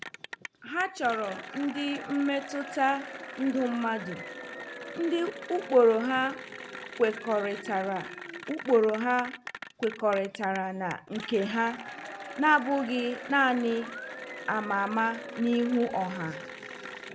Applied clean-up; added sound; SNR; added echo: none; Applause / Cheering; 12 dB; none.